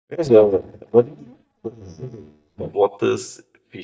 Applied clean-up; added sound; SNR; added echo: neural mask model DeepFilterNet 3.